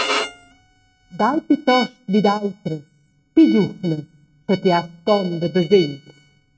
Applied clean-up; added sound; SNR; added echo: neural mask model RNNoise.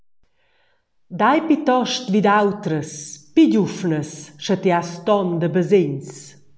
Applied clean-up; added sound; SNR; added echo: none; none; none; none.